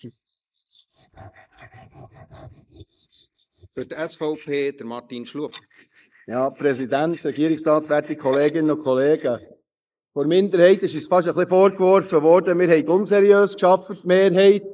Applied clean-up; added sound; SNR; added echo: neural mask model Resemble Enhance denoiser.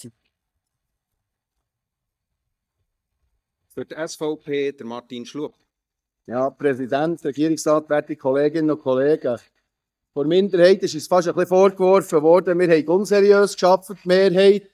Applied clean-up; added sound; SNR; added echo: neural mask model DeepFilterNet 3.